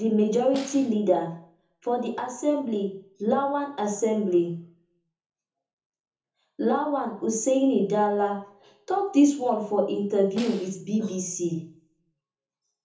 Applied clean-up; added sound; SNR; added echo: none; Snare drum; 17 dB; reverberation time 0.6 s.